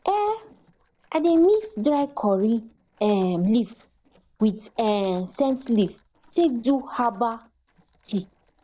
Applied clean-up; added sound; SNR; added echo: neural separator model SepFormer DNS4.